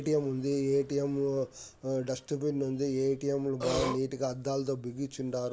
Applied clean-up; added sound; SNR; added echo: none; Burping, eructation; 2 dB; none.